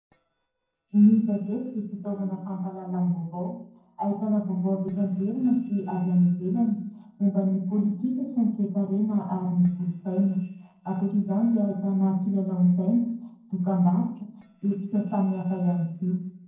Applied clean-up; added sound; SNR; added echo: neural separator model SepFormer DNS4.